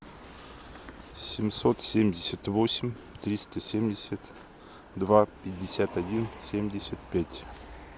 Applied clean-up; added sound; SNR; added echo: none; none; none; none.